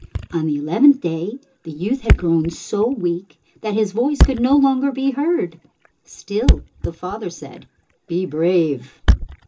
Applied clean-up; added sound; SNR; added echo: none; Thump, thud; 3 dB; reverberation time 0.2 s.